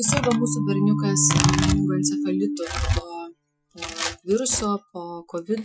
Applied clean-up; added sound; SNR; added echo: classical method Wiener filter.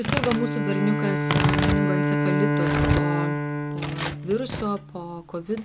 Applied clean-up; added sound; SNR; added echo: none; Tearing + Bowed string instrument; -3 dB; none.